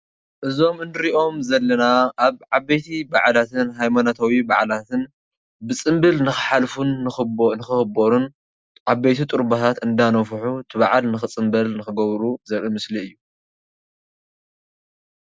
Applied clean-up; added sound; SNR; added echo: none; none; none; none.